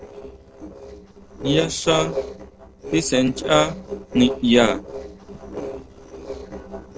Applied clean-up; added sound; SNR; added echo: neural separator model SepFormer DNS4.